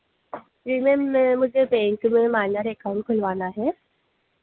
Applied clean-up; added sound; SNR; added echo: none; none; none; none.